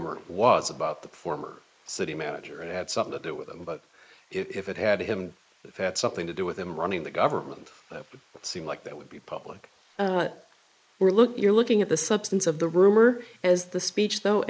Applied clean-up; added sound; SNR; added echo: neural mask model Resemble Enhance denoiser.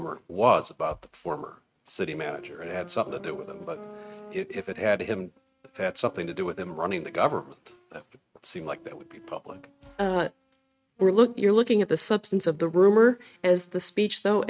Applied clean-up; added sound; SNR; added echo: neural mask model RNNoise.